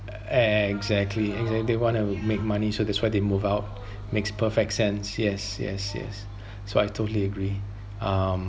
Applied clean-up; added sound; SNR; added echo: none; none; none; none.